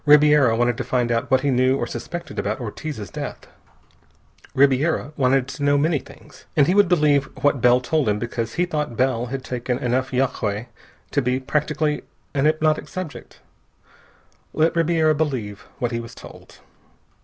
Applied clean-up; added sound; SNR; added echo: none; none; none; none.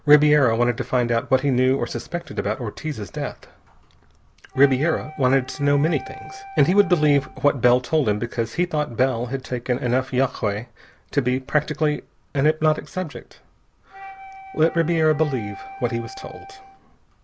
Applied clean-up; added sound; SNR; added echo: none; Wind instrument, woodwind instrument; 16 dB; none.